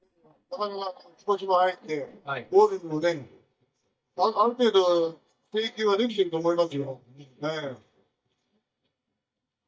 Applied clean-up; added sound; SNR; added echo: neural mask model DeepFilterNet 3.